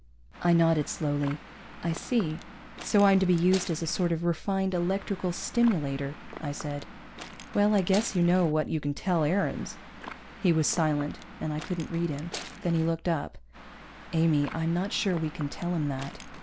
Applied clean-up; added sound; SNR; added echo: none; Waves, surf / Wind; 16 dB; none.